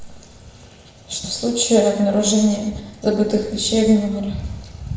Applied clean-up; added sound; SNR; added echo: none; none; none; reverberation time 0.9 s.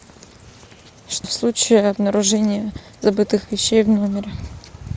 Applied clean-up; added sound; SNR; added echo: none; none; none; none.